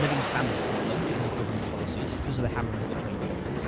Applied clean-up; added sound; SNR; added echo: none; Boom; -3 dB; none.